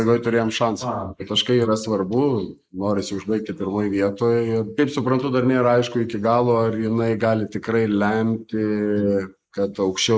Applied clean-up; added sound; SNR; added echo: neural mask model Resemble Enhance denoiser.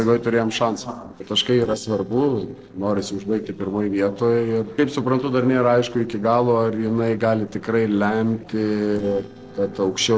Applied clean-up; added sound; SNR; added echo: neural separator model SepFormer DNS4.